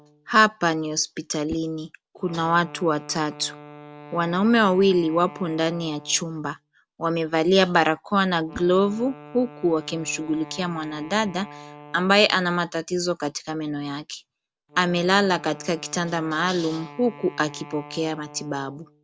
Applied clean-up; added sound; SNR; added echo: none; Whoosh, swoosh, swish + Wind instrument, woodwind instrument; 20 dB; none.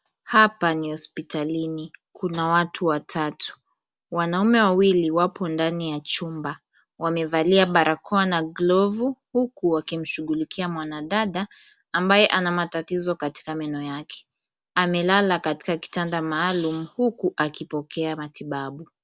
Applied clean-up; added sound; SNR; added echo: none; none; none; none.